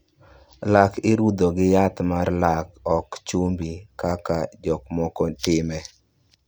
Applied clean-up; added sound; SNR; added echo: none; none; none; none.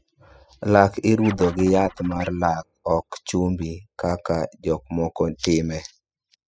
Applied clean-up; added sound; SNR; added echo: classical method spectral subtraction.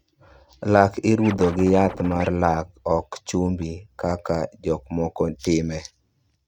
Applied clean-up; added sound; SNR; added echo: neural mask model RNNoise.